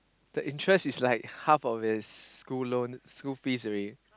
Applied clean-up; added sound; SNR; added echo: none; none; none; none.